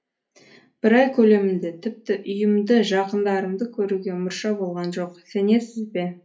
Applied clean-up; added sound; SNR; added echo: none; none; none; reverberation time 0.3 s.